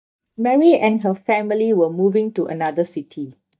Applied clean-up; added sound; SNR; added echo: neural mask model DeepFilterNet 3.